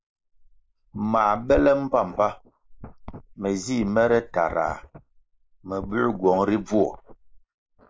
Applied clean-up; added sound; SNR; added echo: neural mask model Resemble Enhance denoiser.